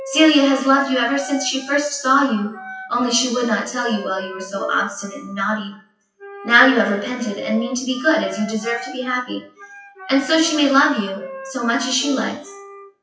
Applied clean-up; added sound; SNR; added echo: classical method WPE with log-MMSE.